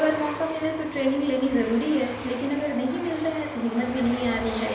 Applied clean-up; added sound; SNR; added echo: none; Aircraft; 12 dB; reverberation time 0.9 s.